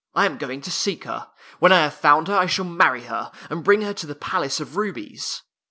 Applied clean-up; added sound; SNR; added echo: none; none; none; none.